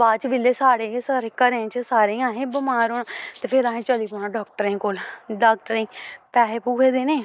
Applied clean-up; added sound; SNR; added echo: neural mask model DeepFilterNet 3.